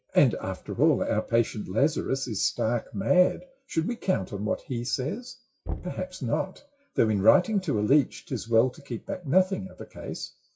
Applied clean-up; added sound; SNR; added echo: classical method WPE with log-MMSE.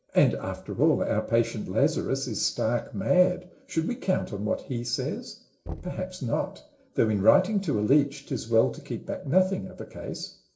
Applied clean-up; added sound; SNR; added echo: neural separator model SepFormer DNS4.